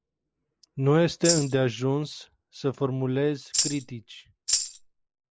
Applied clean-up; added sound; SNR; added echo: neural mask model Resemble Enhance denoiser.